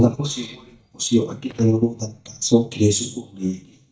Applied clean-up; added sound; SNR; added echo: neural mask model DeepFilterNet 3.